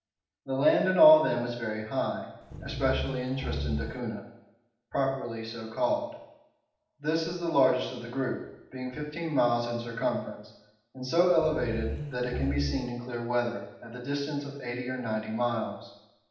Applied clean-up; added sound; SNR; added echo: none; Growling; 5 dB; reverberation time 0.8 s.